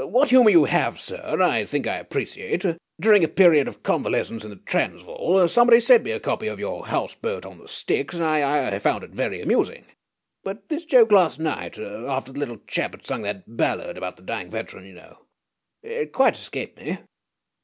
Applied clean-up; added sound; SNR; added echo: none; none; none; none.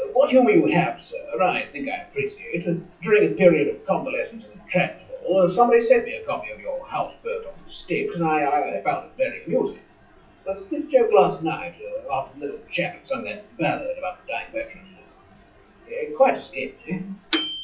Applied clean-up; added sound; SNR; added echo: classical method WPE with log-MMSE.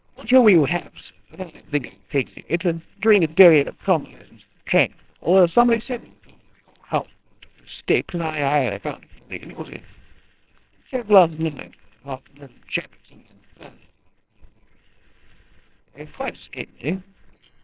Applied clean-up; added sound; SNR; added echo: neural separator model SepFormer WHAMR!.